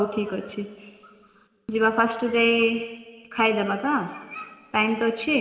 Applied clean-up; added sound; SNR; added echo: none; none; none; reverberation time 3.0 s.